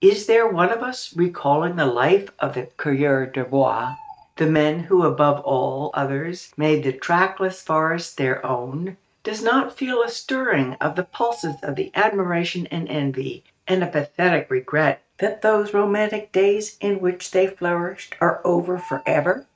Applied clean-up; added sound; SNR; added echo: neural mask model RNNoise.